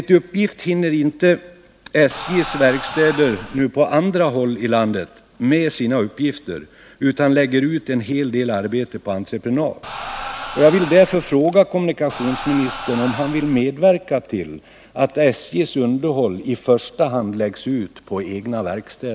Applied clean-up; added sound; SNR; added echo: none; Crowd; 11 dB; none.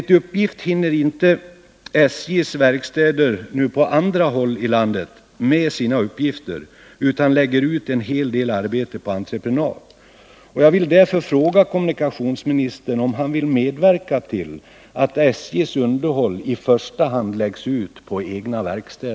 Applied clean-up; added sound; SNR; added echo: none; none; none; none.